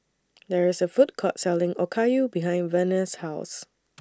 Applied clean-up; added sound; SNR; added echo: none; none; none; none.